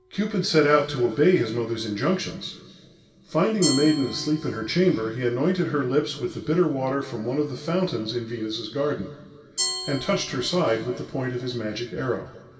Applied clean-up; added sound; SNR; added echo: none; Glass; 14 dB; reverberation time 2.8 s.